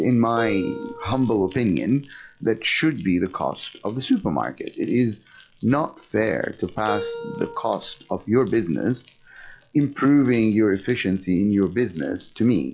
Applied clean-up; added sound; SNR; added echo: classical method log-MMSE.